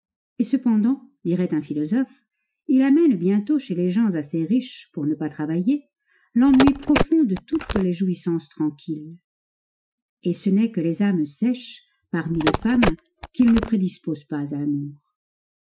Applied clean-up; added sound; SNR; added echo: classical method Wiener filter.